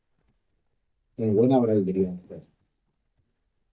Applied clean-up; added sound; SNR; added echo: neural mask model DeepFilterNet 3.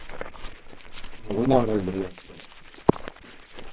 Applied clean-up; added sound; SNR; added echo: neural separator model SepFormer WHAMR!.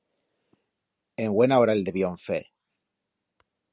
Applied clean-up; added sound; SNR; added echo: none; none; none; none.